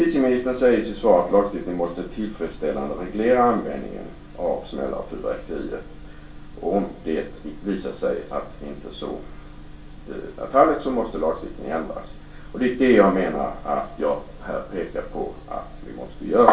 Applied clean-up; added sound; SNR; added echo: none; none; none; reverberation time 0.3 s.